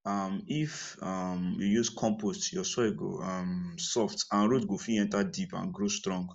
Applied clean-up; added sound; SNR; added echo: none; none; none; none.